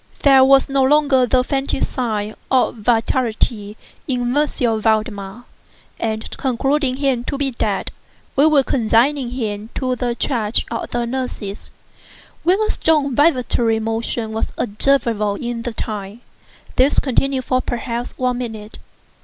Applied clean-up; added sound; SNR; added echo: none; none; none; none.